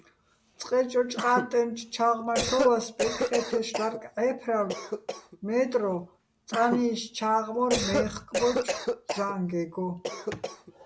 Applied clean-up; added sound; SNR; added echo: none; Cough; 6 dB; none.